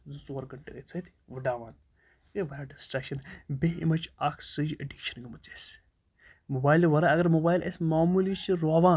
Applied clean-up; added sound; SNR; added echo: none; none; none; none.